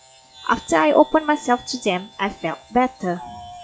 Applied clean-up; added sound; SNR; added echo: classical method log-MMSE.